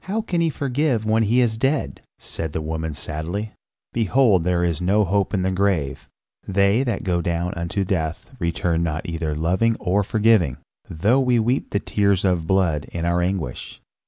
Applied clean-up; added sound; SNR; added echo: none; none; none; none.